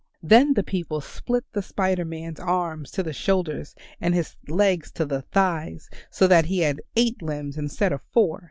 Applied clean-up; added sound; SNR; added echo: none; none; none; none.